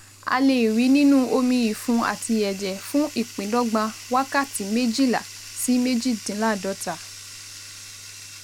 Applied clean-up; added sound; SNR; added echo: none; Bathtub (filling or washing); 17 dB; none.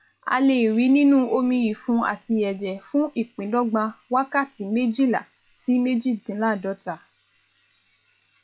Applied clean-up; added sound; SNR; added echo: classical method log-MMSE.